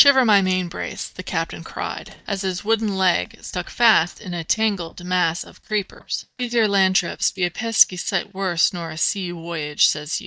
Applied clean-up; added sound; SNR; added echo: neural mask model DeepFilterNet 3.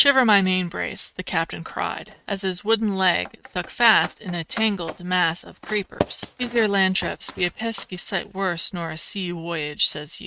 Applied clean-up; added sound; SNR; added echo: neural mask model RNNoise.